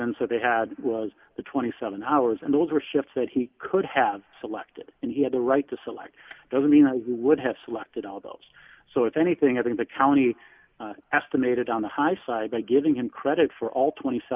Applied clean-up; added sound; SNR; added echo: none; none; none; none.